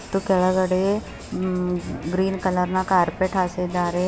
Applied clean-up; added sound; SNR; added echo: none; Crowd; 14 dB; none.